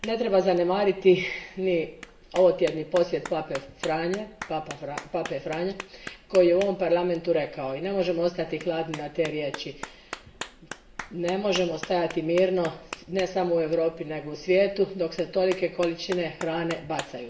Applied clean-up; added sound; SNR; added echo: none; Clapping; 17 dB; reverberation time 0.5 s.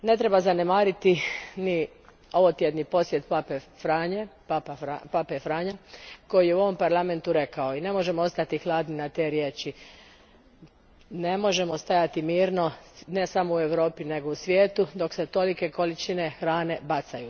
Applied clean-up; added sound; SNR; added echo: none; none; none; none.